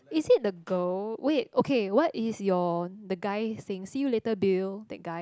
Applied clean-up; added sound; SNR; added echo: none; none; none; none.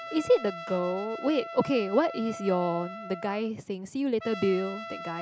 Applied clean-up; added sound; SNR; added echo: none; Trumpet; 12 dB; none.